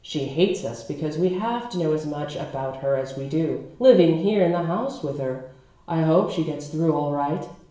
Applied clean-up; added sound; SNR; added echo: none; none; none; reverberation time 0.7 s.